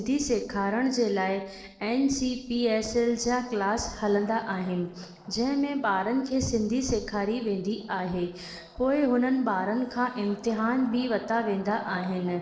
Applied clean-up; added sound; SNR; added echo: neural separator model SepFormer DNS4.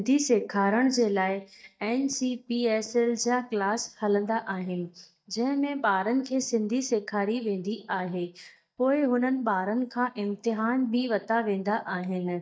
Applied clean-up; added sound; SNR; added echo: neural mask model DeepFilterNet 3.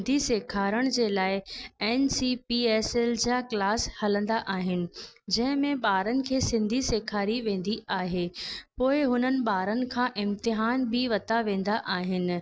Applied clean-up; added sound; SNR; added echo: none; none; none; none.